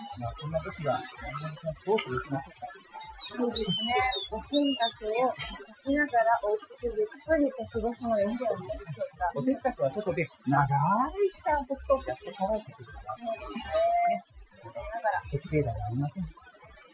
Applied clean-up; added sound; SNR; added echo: classical method Wiener filter.